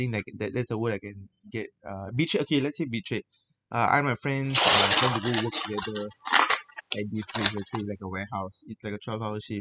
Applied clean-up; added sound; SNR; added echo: classical method spectral subtraction.